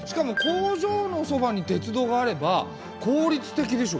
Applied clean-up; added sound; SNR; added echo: none; none; none; none.